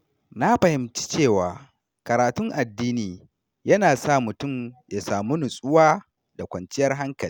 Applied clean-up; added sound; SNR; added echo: none; none; none; none.